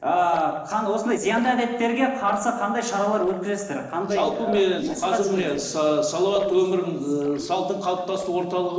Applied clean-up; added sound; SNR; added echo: neural separator model SepFormer DNS4.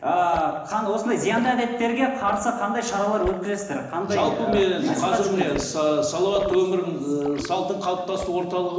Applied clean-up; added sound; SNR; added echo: none; Liquid; 17 dB; reverberation time 1.0 s.